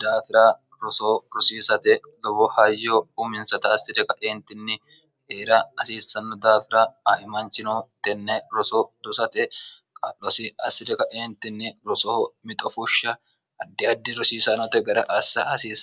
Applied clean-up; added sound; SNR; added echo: none; none; none; none.